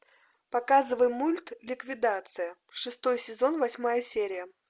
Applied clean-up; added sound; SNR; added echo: none; none; none; none.